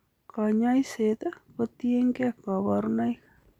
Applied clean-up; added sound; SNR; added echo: none; none; none; none.